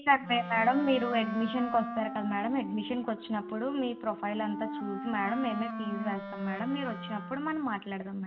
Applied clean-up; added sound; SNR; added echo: none; Wind instrument, woodwind instrument; 8 dB; reverberation time 0.5 s.